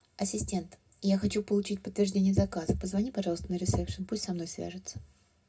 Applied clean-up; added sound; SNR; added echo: none; none; none; reverberation time 0.2 s.